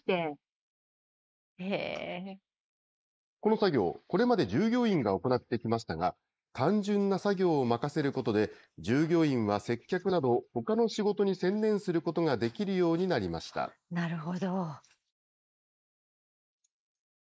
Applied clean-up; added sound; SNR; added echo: neural mask model Resemble Enhance denoiser.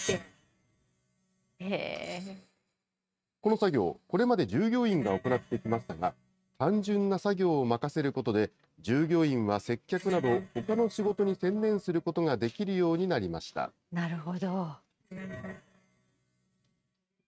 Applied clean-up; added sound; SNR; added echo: neural mask model RNNoise.